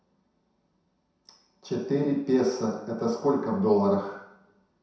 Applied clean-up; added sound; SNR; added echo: none; none; none; reverberation time 0.7 s.